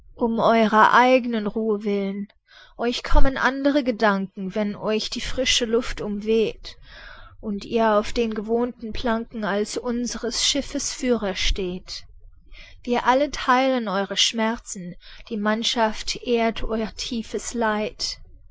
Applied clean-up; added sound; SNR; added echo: neural mask model Resemble Enhance denoiser.